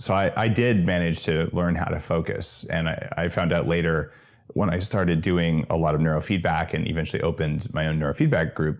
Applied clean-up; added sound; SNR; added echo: none; none; none; none.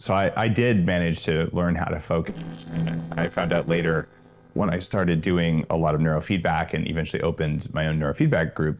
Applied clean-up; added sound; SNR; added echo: neural separator model SepFormer DNS4.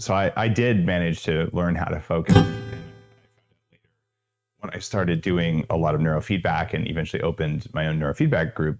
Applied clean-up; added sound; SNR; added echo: neural mask model RNNoise.